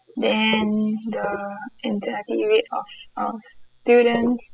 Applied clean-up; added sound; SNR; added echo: classical method spectral subtraction.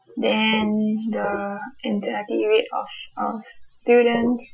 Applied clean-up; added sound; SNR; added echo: classical method Wiener filter.